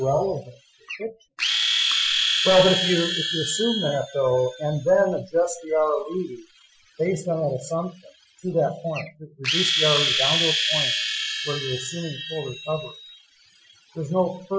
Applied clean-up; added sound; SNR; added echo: classical method Wiener filter.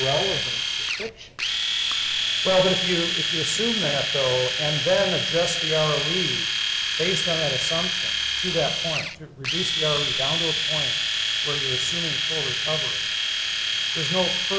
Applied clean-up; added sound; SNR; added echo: none; Domestic sounds, home sounds; -3 dB; none.